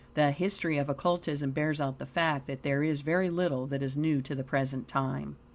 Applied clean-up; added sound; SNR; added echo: none; none; none; none.